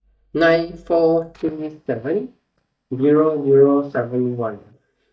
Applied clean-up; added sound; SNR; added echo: neural mask model DeepFilterNet 3.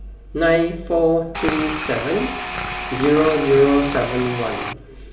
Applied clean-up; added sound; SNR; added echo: none; Tools; 7 dB; reverberation time 0.8 s.